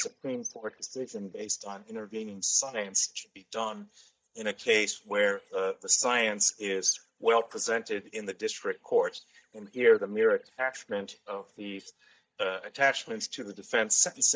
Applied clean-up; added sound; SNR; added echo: neural mask model DeepFilterNet 3.